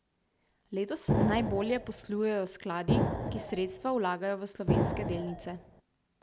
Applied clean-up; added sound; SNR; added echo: none; Explosion; 0 dB; none.